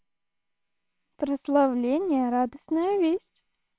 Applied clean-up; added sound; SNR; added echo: neural separator model SepFormer WHAMR!.